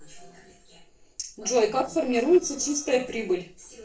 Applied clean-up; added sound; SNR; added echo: neural separator model SepFormer DNS4.